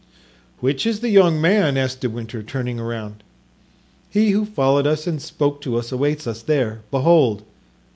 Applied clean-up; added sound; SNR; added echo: none; none; none; none.